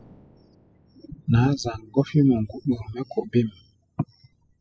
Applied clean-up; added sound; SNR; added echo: classical method spectral subtraction.